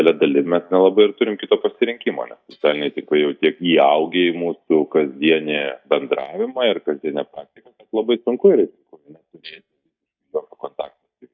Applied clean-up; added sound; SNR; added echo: neural mask model DeepFilterNet 3.